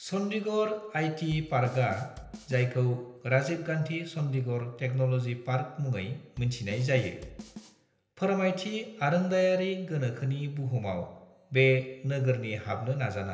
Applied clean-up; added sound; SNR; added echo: none; Drum kit; 18 dB; reverberation time 0.8 s.